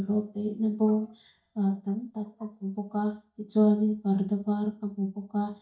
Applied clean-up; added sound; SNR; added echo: neural mask model DeepFilterNet 3.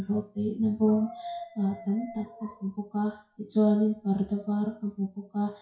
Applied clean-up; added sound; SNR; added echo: classical method WPE with log-MMSE.